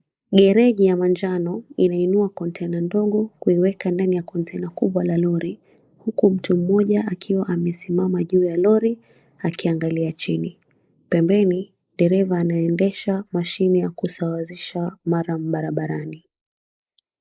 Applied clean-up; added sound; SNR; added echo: neural mask model Resemble Enhance denoiser.